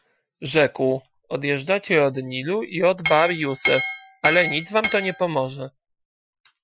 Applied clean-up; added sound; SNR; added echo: classical method Wiener filter.